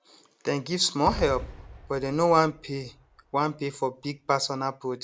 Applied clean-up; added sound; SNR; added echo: none; Explosion; 14 dB; none.